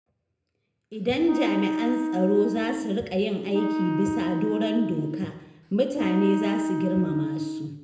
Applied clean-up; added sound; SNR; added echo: none; Wind instrument, woodwind instrument; 2 dB; reverberation time 0.8 s.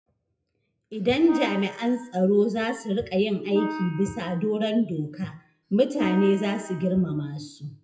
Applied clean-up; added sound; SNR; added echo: classical method WPE with log-MMSE.